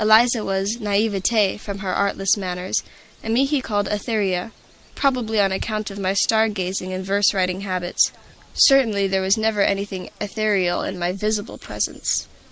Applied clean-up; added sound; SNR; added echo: neural mask model Resemble Enhance denoiser.